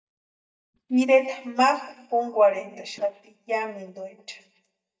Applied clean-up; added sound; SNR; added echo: neural mask model DeepFilterNet 3.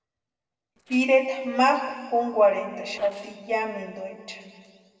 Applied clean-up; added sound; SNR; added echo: neural separator model SepFormer DNS4.